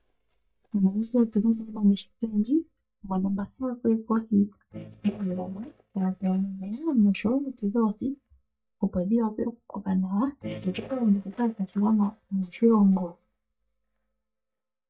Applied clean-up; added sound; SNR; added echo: neural mask model DeepFilterNet 3.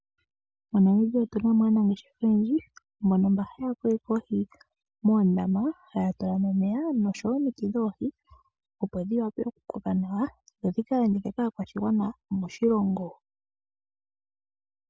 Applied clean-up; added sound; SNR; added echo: none; none; none; none.